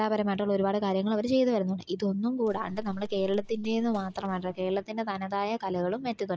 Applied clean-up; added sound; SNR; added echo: neural mask model DeepFilterNet 3.